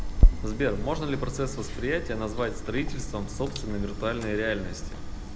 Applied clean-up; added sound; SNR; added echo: none; Chewing, mastication; -4 dB; none.